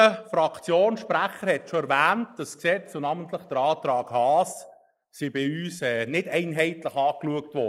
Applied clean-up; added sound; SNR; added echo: neural mask model Resemble Enhance denoiser.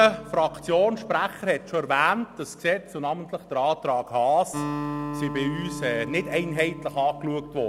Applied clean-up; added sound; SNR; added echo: none; Acoustic guitar; 12 dB; none.